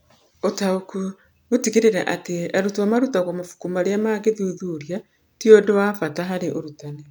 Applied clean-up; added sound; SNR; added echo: none; none; none; none.